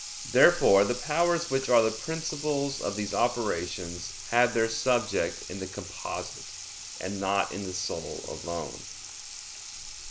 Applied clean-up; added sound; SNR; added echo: none; Sink (filling or washing) / Water tap, faucet; 11 dB; none.